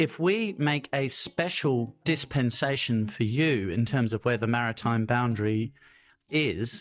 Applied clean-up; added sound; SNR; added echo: neural mask model DeepFilterNet 3.